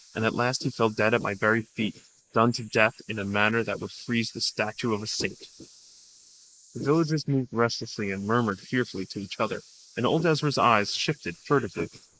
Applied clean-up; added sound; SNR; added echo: neural mask model Resemble Enhance denoiser.